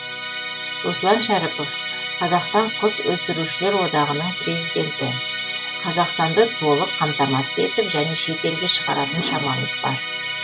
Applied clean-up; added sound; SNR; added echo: none; Musical instrument; 4 dB; none.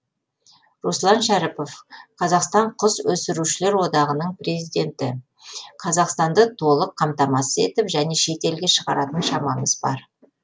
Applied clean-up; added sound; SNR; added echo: none; none; none; none.